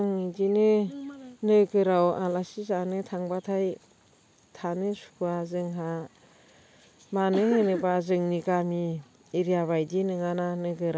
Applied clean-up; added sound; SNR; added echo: none; none; none; none.